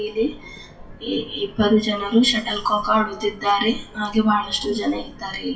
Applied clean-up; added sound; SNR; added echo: classical method WPE with log-MMSE.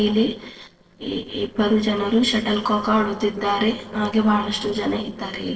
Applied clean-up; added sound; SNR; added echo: neural separator model SepFormer DNS4.